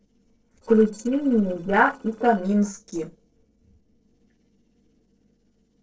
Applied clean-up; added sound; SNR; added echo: neural separator model SepFormer DNS4.